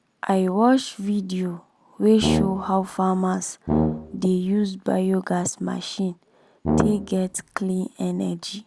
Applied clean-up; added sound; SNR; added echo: none; Brass instrument; 3 dB; none.